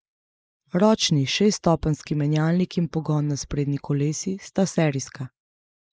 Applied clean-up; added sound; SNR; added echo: neural mask model Resemble Enhance denoiser.